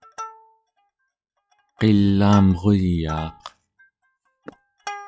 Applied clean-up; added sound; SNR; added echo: classical method log-MMSE.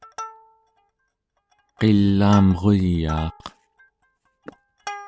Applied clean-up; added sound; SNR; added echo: none; Plucked string instrument; 17 dB; none.